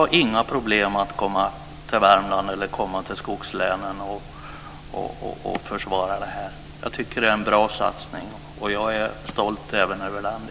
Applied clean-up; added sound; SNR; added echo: none; none; none; none.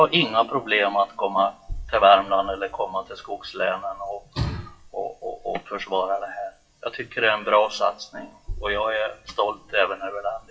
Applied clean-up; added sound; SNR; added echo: classical method WPE with log-MMSE.